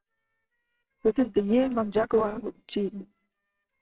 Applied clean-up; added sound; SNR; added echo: neural separator model SepFormer WHAMR!.